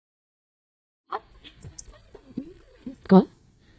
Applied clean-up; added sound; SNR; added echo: neural mask model DeepFilterNet 3.